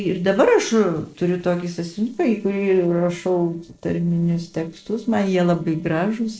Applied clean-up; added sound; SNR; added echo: neural separator model SepFormer DNS4.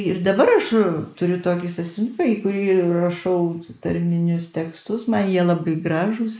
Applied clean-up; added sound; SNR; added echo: neural mask model Resemble Enhance denoiser.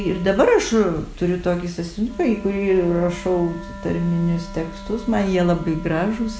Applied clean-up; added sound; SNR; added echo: none; Wind instrument, woodwind instrument; 18 dB; none.